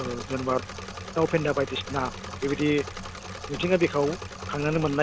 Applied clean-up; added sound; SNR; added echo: none; Engine / Mechanisms; 10 dB; none.